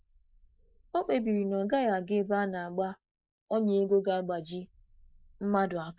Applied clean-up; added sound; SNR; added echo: neural mask model Resemble Enhance denoiser.